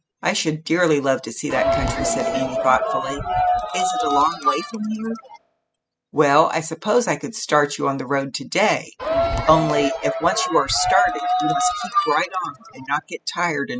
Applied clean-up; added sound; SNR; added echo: classical method spectral subtraction.